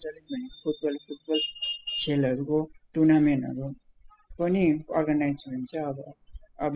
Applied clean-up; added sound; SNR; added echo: classical method spectral subtraction.